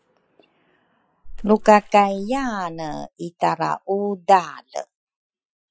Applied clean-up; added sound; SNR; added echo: classical method Wiener filter.